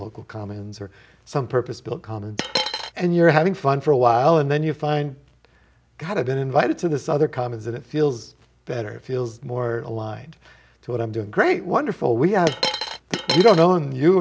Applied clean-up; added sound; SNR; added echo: none; Coin (dropping); 4 dB; none.